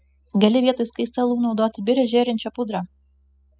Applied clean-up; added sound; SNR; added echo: classical method spectral subtraction.